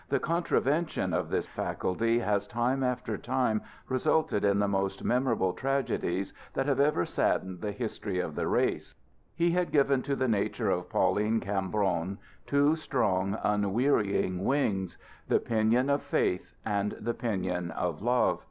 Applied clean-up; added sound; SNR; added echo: none; none; none; none.